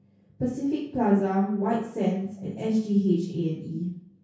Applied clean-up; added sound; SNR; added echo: none; none; none; reverberation time 0.6 s.